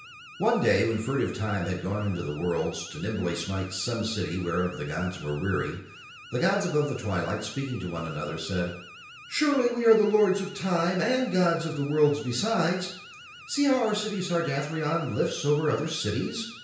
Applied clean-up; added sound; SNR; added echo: none; Alarm; 19 dB; reverberation time 0.5 s.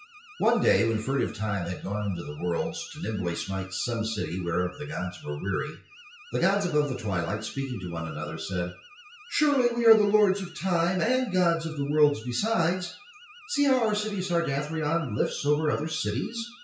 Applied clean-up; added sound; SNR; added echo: classical method WPE with log-MMSE.